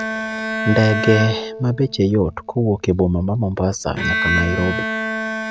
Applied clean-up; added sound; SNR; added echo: none; Bowed string instrument; 5 dB; none.